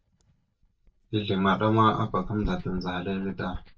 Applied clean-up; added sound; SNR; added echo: neural mask model DeepFilterNet 3.